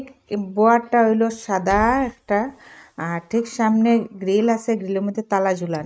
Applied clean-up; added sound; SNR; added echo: neural mask model RNNoise.